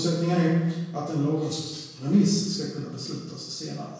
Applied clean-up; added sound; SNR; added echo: none; none; none; reverberation time 1.0 s.